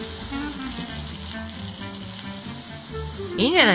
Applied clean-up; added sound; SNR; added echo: none; none; none; none.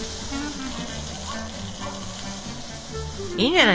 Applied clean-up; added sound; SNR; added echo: none; Dog; 12 dB; none.